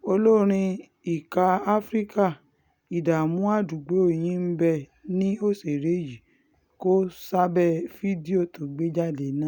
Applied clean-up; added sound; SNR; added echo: none; none; none; none.